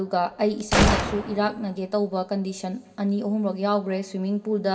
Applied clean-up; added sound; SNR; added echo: none; Gunshot, gunfire; 1 dB; reverberation time 1.9 s.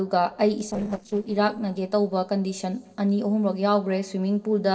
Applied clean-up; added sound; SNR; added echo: neural separator model SepFormer DNS4.